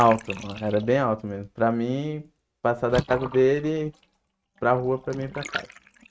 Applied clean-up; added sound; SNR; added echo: neural mask model RNNoise.